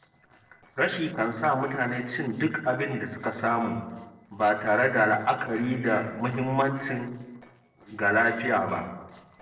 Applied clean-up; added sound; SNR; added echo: neural separator model SepFormer DNS4.